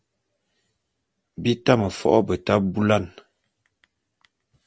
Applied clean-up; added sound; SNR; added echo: none; none; none; none.